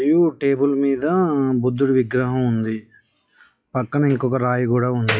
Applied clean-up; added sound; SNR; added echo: classical method log-MMSE.